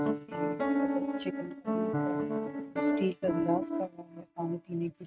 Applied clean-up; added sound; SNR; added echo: neural mask model RNNoise.